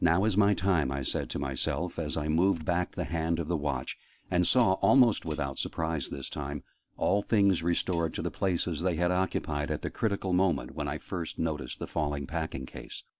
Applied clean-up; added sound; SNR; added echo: none; Tambourine; 15 dB; none.